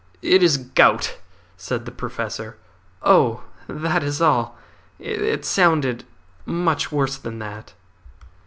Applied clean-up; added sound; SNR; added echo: none; none; none; none.